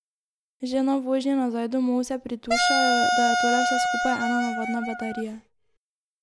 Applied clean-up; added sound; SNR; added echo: none; Wind instrument, woodwind instrument; -3 dB; none.